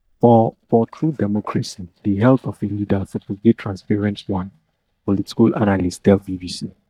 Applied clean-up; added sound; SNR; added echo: neural mask model DeepFilterNet 3.